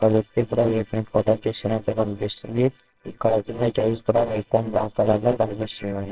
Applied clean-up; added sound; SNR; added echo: neural separator model SepFormer WHAMR!.